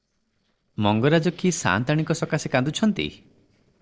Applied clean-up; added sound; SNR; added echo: neural separator model SepFormer DNS4.